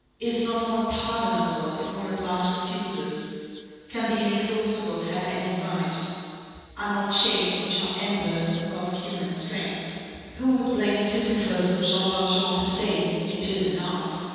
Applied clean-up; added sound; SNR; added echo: none; Bird vocalization, bird call, bird song; 19 dB; reverberation time 2.1 s.